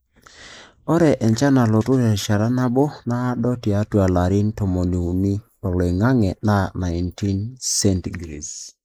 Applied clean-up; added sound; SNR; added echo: neural mask model Resemble Enhance denoiser.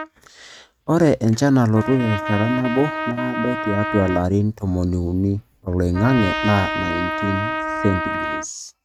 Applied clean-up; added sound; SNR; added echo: neural mask model RNNoise.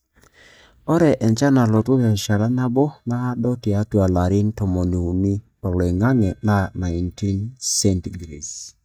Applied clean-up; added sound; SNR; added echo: neural mask model DeepFilterNet 3.